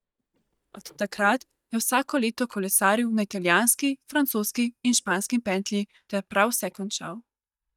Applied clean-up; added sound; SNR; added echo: neural mask model DeepFilterNet 3.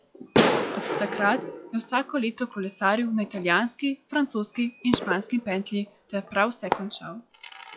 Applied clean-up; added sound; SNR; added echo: classical method log-MMSE.